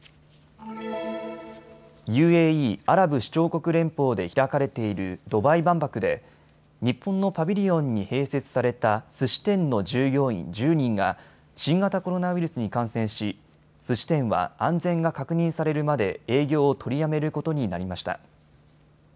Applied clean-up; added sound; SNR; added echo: none; none; none; none.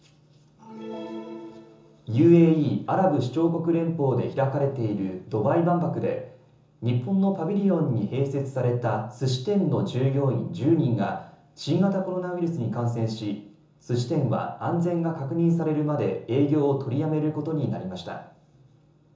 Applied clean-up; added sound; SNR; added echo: none; none; none; reverberation time 0.6 s.